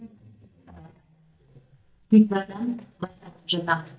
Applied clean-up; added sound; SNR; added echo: neural mask model DeepFilterNet 3.